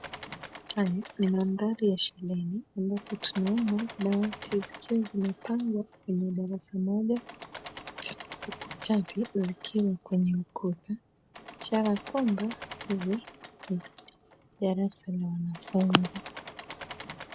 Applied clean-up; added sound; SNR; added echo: none; Engine / Mechanisms; 16 dB; none.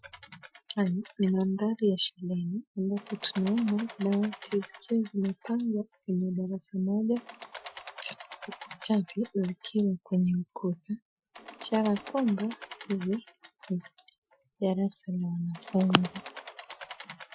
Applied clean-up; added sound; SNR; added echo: classical method Wiener filter.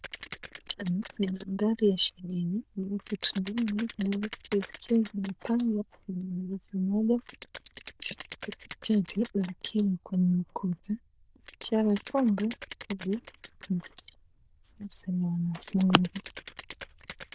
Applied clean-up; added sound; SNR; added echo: neural diffusion model UNIVERSE++.